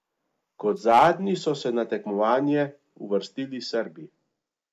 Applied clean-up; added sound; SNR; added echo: neural mask model Resemble Enhance denoiser.